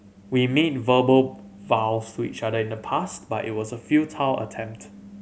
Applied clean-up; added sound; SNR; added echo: none; none; none; none.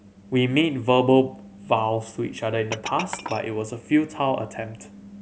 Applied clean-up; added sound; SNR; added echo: none; Glass; 16 dB; none.